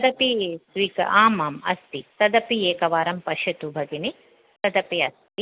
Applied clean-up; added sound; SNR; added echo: none; none; none; none.